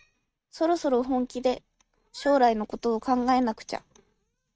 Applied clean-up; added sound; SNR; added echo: neural mask model RNNoise.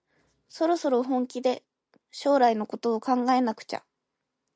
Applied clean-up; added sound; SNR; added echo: none; none; none; none.